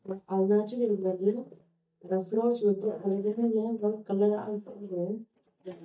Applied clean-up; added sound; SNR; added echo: neural mask model DeepFilterNet 3.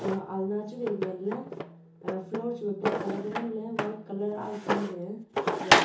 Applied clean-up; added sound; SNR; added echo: none; Drawer open or close; -3 dB; reverberation time 0.8 s.